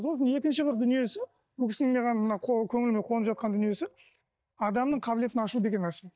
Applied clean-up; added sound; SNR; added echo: neural mask model DeepFilterNet 3.